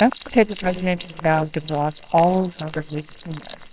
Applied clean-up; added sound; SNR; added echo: neural separator model SepFormer WHAMR!.